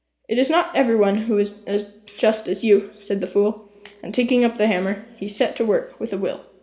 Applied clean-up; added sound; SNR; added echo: none; none; none; reverberation time 2.8 s.